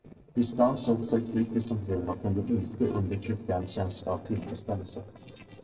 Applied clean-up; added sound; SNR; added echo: neural separator model SepFormer DNS4.